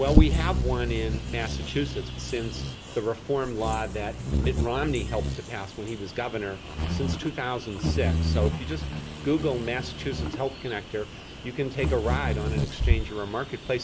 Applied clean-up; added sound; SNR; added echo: none; Bird vocalization, bird call, bird song; -2 dB; none.